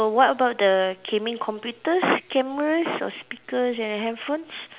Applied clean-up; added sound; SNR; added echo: none; none; none; none.